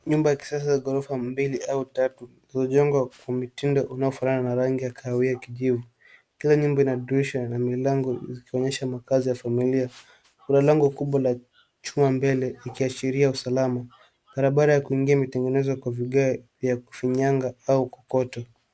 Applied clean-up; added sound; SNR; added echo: none; none; none; none.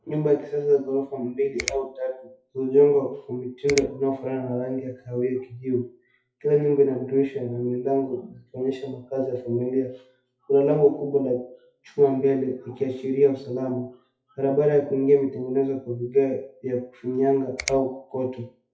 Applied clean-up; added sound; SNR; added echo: classical method WPE with log-MMSE.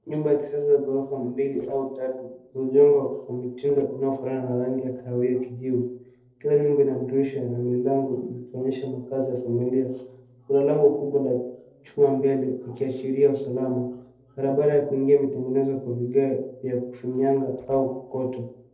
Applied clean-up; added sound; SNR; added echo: neural separator model SepFormer DNS4.